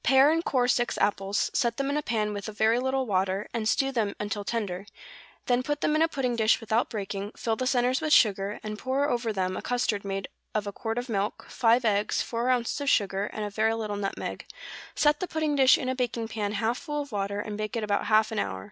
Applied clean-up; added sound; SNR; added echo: none; none; none; none.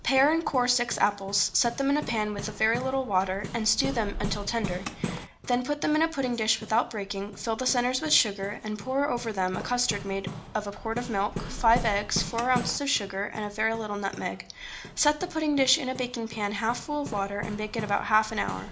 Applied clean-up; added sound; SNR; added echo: none; Hammer; 11 dB; reverberation time 0.4 s.